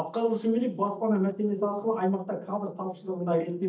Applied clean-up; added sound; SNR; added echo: neural mask model DeepFilterNet 3.